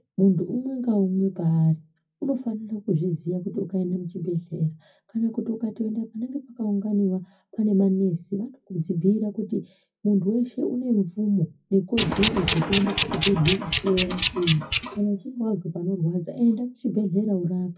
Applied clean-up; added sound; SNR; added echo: classical method WPE with log-MMSE.